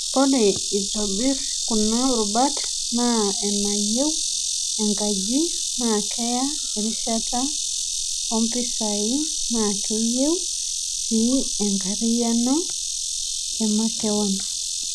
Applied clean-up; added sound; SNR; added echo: none; Insect; 1 dB; none.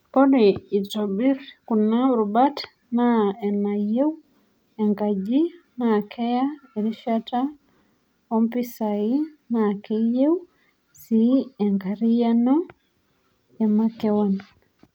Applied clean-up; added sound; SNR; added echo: none; none; none; none.